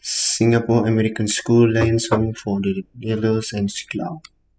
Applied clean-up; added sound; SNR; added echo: classical method spectral subtraction.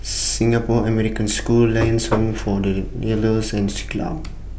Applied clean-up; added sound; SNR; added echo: none; Knock; 8 dB; none.